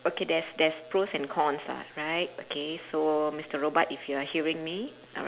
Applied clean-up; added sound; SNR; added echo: none; none; none; none.